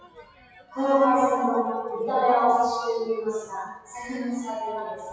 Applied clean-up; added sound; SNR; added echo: classical method WPE with log-MMSE.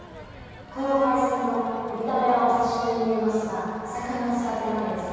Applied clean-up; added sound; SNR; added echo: none; Crowd; 17 dB; reverberation time 2.2 s.